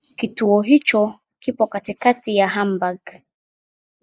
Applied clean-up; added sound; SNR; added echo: neural mask model Resemble Enhance denoiser.